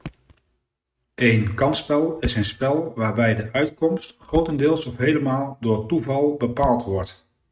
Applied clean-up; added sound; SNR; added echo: neural mask model RNNoise.